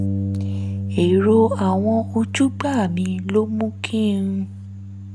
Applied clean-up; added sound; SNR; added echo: none; Bass guitar; 6 dB; none.